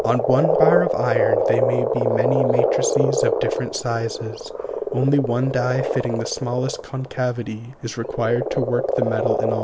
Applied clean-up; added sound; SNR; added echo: none; Frog; -1 dB; none.